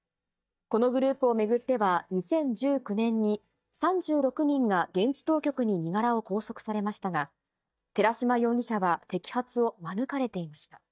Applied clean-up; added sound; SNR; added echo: neural mask model DeepFilterNet 3.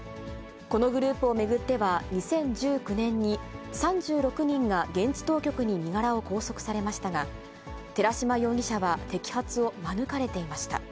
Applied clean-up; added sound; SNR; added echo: none; none; none; none.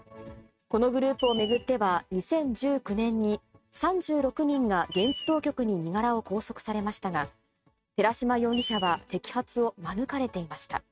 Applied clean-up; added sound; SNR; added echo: neural mask model RNNoise.